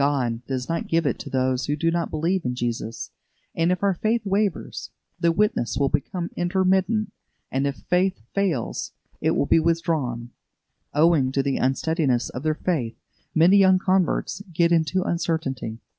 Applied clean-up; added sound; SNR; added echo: none; none; none; none.